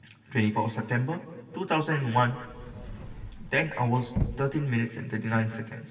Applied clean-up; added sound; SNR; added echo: none; Sliding door / Slam / Wood; 8 dB; reverberation time 1.9 s.